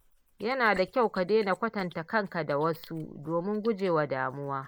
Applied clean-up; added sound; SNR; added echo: neural mask model Resemble Enhance denoiser.